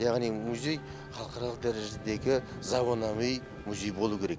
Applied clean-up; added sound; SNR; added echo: none; Bowed string instrument + Race car, auto racing / Accelerating, revving, vroom; 15 dB; none.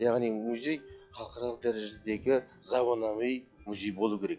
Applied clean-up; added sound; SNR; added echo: classical method log-MMSE.